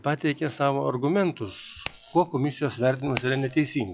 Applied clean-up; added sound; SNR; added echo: classical method log-MMSE.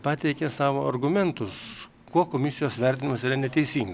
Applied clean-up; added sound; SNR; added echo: none; none; none; none.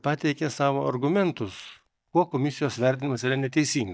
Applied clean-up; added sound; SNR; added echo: neural mask model DeepFilterNet 3.